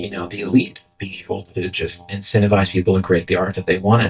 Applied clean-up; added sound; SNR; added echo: neural mask model DeepFilterNet 3.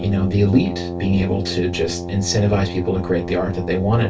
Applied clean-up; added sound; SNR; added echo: none; Brass instrument; 8 dB; reverberation time 0.2 s.